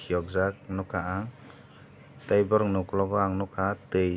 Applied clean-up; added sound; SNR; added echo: none; none; none; none.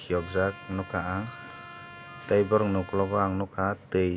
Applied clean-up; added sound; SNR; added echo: none; Trumpet + Screech; 18 dB; none.